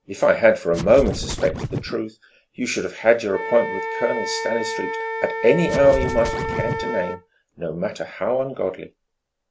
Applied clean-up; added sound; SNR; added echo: none; Wind instrument, woodwind instrument + Scratching (performance technique); 7 dB; none.